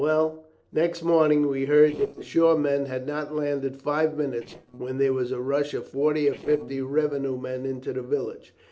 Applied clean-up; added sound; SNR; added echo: neural separator model SepFormer DNS4.